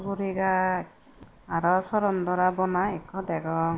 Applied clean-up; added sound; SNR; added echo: none; none; none; none.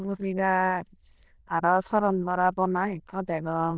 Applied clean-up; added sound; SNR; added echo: neural diffusion model UNIVERSE++.